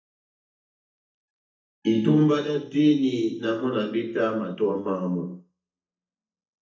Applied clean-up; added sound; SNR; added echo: neural mask model DeepFilterNet 3.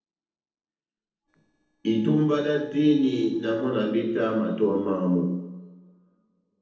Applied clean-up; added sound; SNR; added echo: neural separator model SepFormer DNS4.